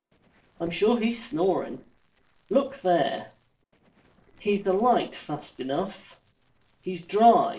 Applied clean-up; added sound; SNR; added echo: neural separator model SepFormer DNS4.